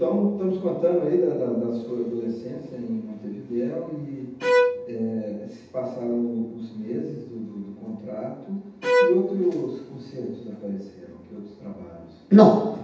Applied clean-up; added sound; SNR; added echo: none; Bowed string instrument; 2 dB; reverberation time 0.9 s.